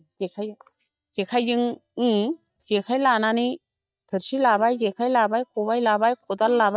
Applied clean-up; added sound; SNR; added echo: neural mask model DeepFilterNet 3.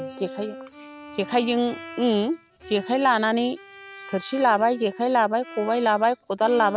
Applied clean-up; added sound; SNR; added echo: none; Bowed string instrument; 17 dB; none.